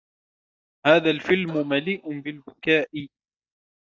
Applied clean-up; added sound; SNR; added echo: neural mask model DeepFilterNet 3.